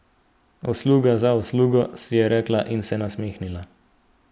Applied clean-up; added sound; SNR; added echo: none; none; none; none.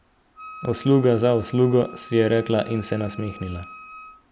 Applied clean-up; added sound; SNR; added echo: none; Wind instrument, woodwind instrument; 20 dB; none.